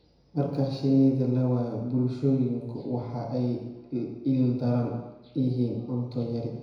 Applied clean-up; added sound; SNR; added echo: none; none; none; reverberation time 1.0 s.